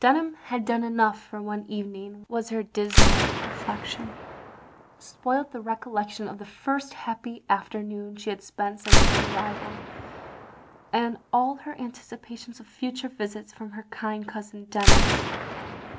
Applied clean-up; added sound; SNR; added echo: none; Gunshot, gunfire; -3 dB; none.